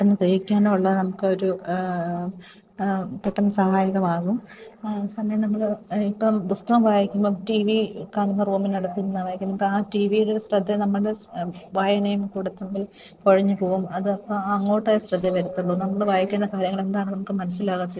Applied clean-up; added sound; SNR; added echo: neural separator model SepFormer DNS4.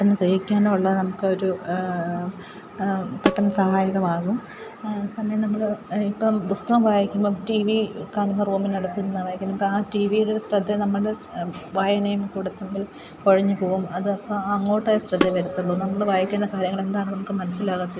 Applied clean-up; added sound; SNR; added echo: none; Tabla; 5 dB; none.